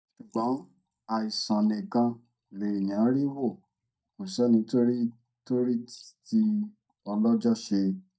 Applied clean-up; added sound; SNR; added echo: neural mask model DeepFilterNet 3.